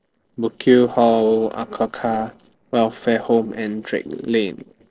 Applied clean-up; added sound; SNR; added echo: neural separator model SepFormer DNS4.